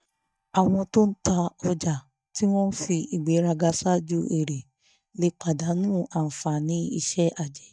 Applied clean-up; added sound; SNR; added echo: neural mask model DeepFilterNet 3.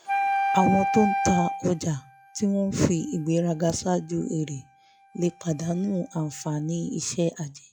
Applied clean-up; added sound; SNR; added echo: classical method log-MMSE.